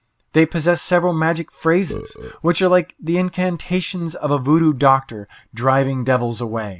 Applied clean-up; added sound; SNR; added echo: none; Burping, eructation; 16 dB; none.